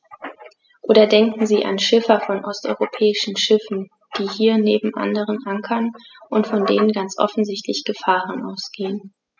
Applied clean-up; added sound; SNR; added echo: classical method spectral subtraction.